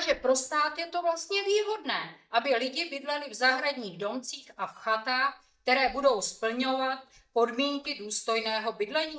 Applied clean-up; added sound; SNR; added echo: neural mask model DeepFilterNet 3.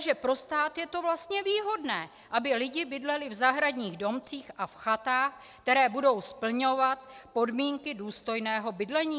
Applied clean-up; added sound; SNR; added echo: none; none; none; none.